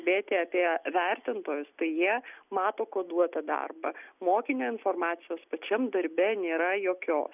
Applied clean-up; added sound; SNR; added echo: none; none; none; none.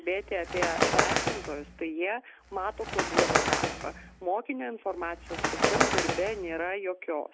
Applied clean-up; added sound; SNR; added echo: none; Bird; -2 dB; none.